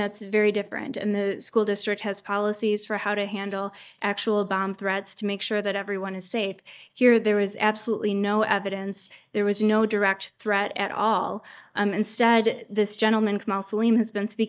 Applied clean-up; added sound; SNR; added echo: neural mask model DeepFilterNet 3.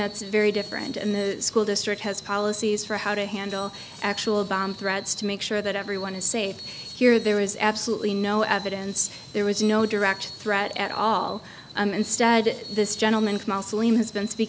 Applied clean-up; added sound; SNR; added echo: none; Screech; 18 dB; none.